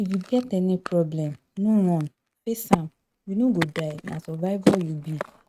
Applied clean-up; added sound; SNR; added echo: neural mask model RNNoise.